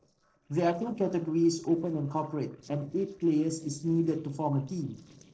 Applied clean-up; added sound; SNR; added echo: neural separator model SepFormer DNS4.